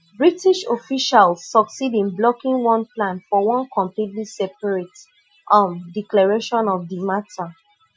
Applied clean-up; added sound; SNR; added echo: classical method Wiener filter.